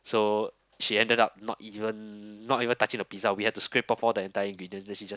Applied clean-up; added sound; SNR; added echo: none; none; none; none.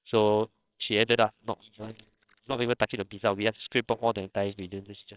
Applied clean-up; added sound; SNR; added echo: neural separator model SepFormer WHAMR!.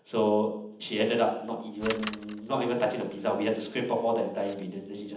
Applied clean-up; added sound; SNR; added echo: none; Bicycle; 16 dB; reverberation time 0.8 s.